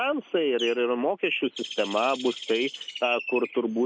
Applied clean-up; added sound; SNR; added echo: none; Bird; 13 dB; none.